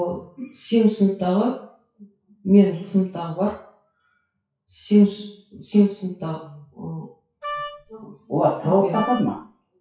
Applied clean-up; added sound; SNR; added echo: classical method WPE with log-MMSE.